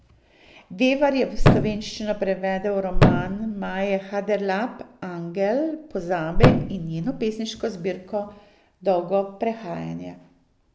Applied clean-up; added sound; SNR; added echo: none; Thump, thud; -4 dB; none.